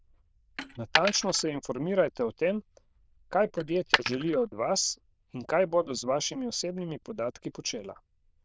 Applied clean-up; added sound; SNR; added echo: neural diffusion model UNIVERSE++.